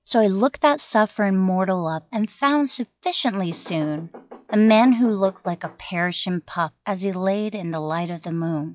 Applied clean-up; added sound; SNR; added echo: classical method log-MMSE.